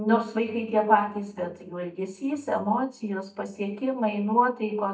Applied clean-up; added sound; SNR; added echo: neural mask model DeepFilterNet 3.